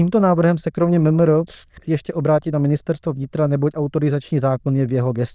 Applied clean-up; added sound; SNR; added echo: neural diffusion model UNIVERSE++.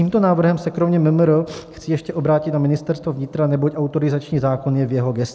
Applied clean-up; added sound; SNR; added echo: none; none; none; none.